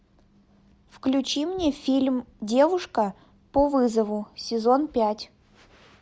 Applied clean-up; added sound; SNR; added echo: none; none; none; none.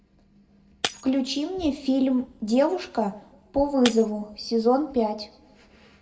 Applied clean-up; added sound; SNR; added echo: none; Shatter; 15 dB; reverberation time 0.7 s.